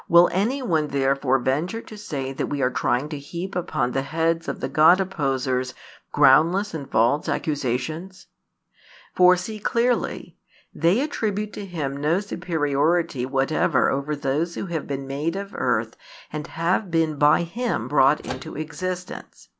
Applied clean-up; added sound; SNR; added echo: none; Microwave oven; 15 dB; none.